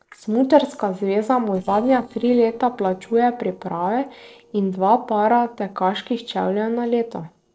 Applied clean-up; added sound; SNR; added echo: neural separator model SepFormer DNS4.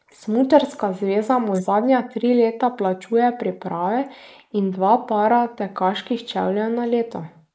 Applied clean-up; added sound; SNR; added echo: neural mask model Resemble Enhance denoiser.